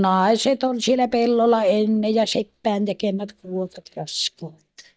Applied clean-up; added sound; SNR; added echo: neural mask model DeepFilterNet 3.